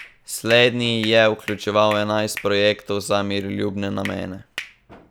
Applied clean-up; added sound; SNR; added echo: none; Hands; 17 dB; none.